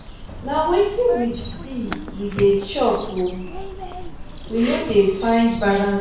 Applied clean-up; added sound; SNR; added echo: none; Bird vocalization, bird call, bird song; 11 dB; reverberation time 0.6 s.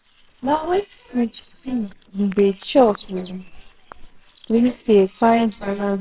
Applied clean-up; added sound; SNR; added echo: neural separator model SepFormer WHAMR!.